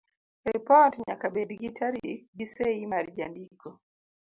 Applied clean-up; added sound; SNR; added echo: none; none; none; none.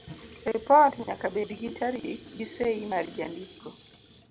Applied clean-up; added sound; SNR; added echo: none; Sink (filling or washing) / Water tap, faucet; 17 dB; none.